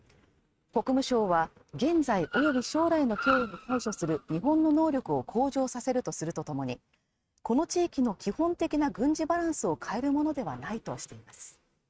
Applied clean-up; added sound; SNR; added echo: neural mask model RNNoise.